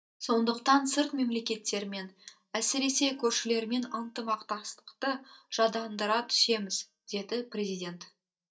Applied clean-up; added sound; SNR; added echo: neural mask model DeepFilterNet 3.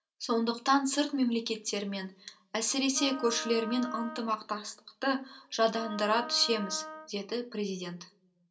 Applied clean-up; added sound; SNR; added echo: none; Wind instrument, woodwind instrument; 12 dB; reverberation time 0.2 s.